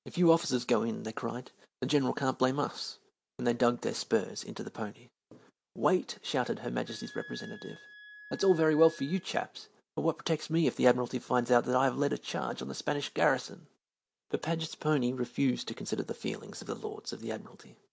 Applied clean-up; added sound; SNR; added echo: none; Wind instrument, woodwind instrument; 19 dB; none.